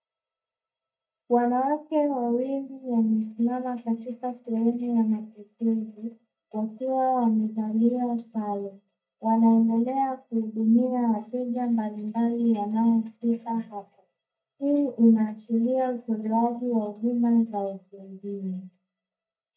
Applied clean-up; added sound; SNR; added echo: neural mask model DeepFilterNet 3.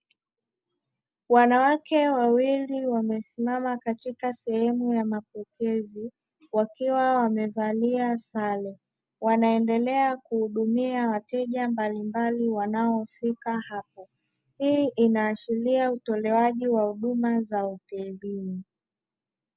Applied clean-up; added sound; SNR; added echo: none; none; none; none.